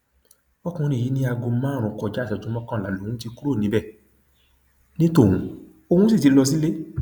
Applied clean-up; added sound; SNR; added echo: none; none; none; none.